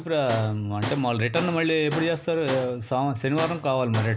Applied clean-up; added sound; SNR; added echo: none; Tools; 12 dB; none.